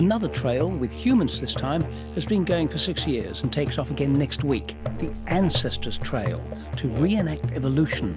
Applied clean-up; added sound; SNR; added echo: none; Musical instrument + Wind; 6 dB; none.